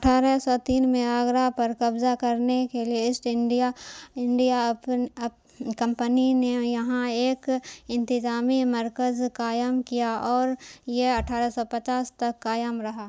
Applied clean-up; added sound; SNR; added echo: none; none; none; none.